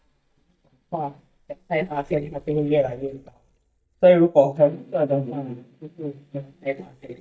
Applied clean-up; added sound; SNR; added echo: neural mask model DeepFilterNet 3.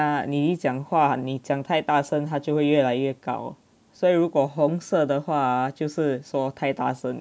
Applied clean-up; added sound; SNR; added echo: none; none; none; none.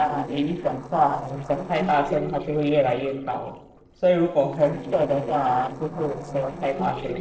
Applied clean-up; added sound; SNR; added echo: neural separator model SepFormer DNS4.